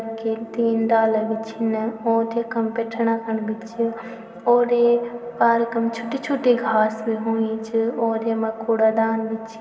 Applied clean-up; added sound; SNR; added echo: none; none; none; reverberation time 0.2 s.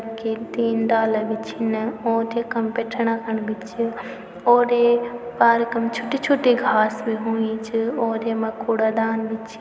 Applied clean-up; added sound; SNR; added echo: none; none; none; none.